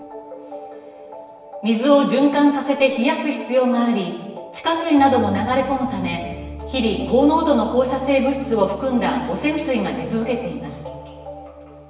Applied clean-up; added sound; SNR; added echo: none; none; none; reverberation time 1.0 s.